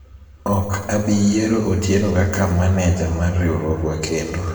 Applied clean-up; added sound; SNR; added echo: none; none; none; reverberation time 2.1 s.